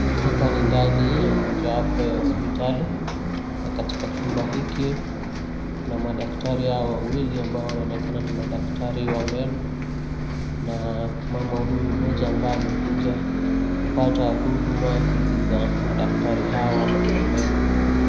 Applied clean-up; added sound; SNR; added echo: none; Bus; -4 dB; reverberation time 0.7 s.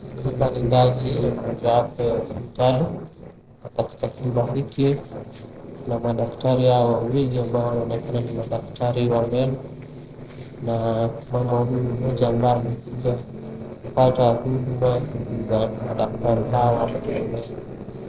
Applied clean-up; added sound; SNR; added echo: neural separator model SepFormer DNS4.